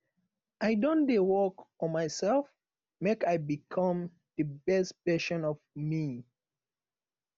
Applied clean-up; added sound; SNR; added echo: none; none; none; none.